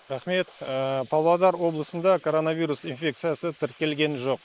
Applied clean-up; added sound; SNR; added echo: neural mask model Resemble Enhance denoiser.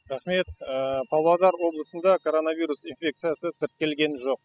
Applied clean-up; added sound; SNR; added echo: classical method spectral subtraction.